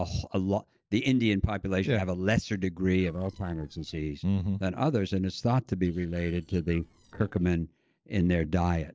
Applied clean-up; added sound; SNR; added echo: neural separator model SepFormer DNS4.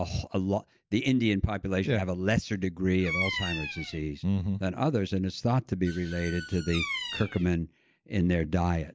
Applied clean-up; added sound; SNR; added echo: none; Bird vocalization, bird call, bird song; 12 dB; none.